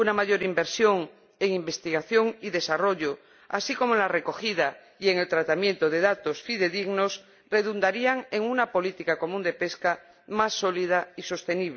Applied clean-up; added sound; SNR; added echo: none; none; none; none.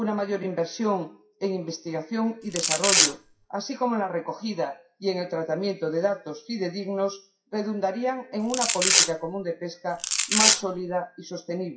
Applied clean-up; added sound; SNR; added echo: classical method WPE with log-MMSE.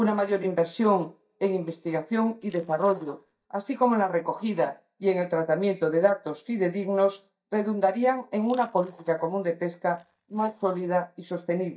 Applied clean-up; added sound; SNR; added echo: neural mask model DeepFilterNet 3.